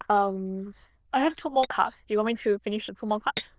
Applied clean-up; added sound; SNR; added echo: neural diffusion model UNIVERSE++.